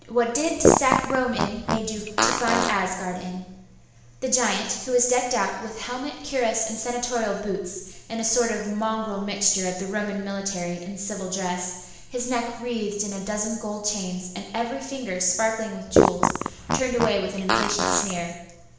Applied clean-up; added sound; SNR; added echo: none; Fart; -3 dB; reverberation time 0.9 s.